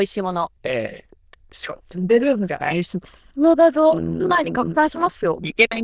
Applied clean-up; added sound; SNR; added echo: neural diffusion model UNIVERSE++.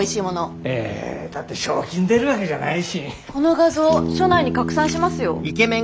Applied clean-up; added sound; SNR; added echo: none; Bass guitar; 8 dB; none.